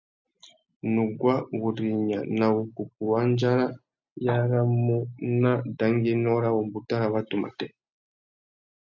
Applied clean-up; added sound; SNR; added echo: none; none; none; none.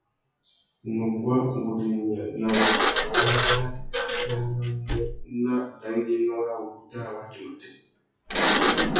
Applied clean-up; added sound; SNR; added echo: classical method WPE with log-MMSE.